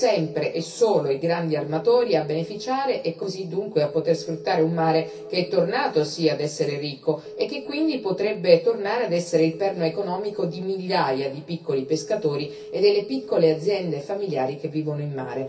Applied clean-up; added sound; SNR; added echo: none; Telephone; 17 dB; reverberation time 0.3 s.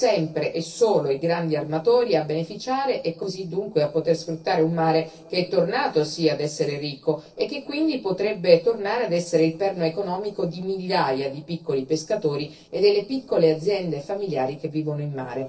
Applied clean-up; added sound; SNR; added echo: neural separator model SepFormer DNS4.